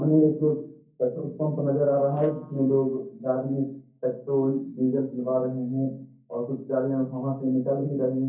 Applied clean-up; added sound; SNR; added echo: neural separator model SepFormer DNS4.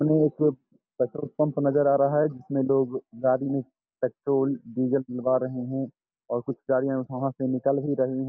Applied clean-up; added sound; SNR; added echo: none; none; none; none.